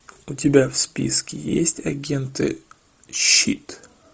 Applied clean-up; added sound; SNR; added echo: none; none; none; none.